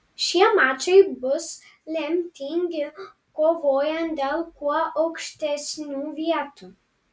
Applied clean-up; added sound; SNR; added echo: none; none; none; none.